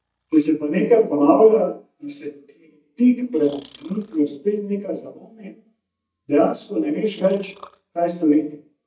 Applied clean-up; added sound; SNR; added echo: neural mask model DeepFilterNet 3.